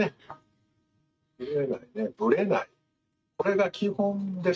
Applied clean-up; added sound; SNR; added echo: neural mask model RNNoise.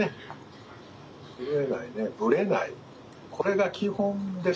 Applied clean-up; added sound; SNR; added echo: none; none; none; none.